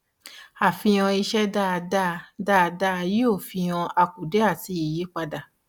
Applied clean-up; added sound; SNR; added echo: none; none; none; none.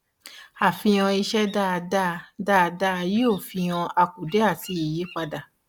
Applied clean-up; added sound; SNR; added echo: none; Bird vocalization, bird call, bird song; 20 dB; none.